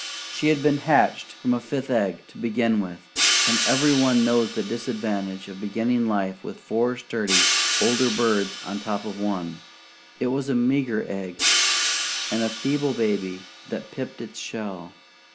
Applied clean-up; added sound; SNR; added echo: none; Hi-hat; 4 dB; none.